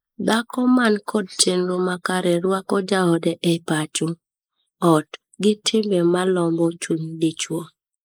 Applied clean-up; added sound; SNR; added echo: neural mask model Resemble Enhance denoiser.